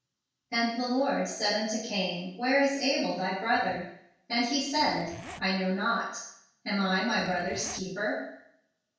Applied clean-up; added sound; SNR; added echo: none; Zipper (clothing); 17 dB; reverberation time 0.6 s.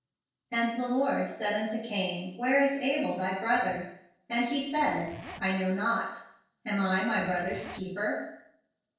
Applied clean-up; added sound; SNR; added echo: neural separator model SepFormer DNS4.